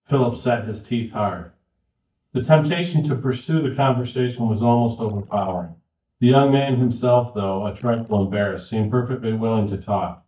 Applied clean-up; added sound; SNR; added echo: neural mask model DeepFilterNet 3.